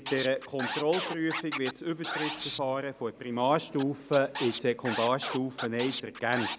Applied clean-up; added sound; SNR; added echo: none; Scratching (performance technique); 8 dB; none.